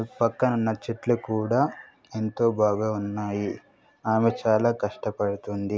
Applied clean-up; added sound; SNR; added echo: none; none; none; none.